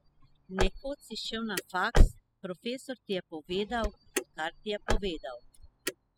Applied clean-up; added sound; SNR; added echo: classical method spectral subtraction.